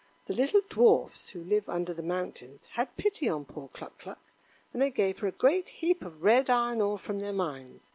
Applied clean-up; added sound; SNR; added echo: none; none; none; none.